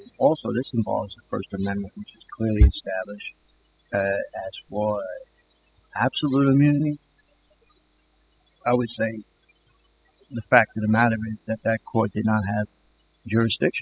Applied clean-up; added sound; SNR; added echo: classical method spectral subtraction.